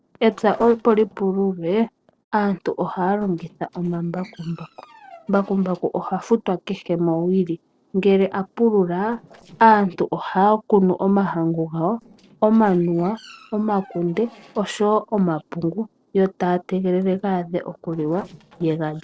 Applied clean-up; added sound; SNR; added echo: neural separator model SepFormer DNS4.